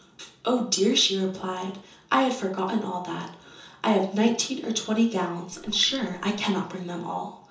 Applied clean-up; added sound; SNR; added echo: none; Raindrop; 18 dB; reverberation time 0.6 s.